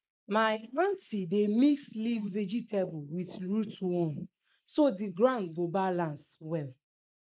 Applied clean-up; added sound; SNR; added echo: neural mask model Resemble Enhance denoiser.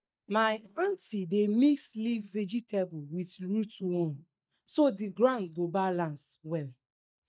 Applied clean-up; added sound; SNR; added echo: neural mask model DeepFilterNet 3.